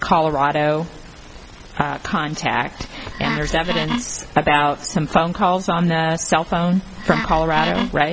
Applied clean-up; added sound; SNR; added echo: none; Wood; 6 dB; none.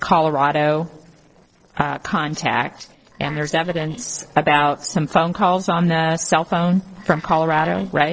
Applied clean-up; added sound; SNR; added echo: neural separator model SepFormer DNS4.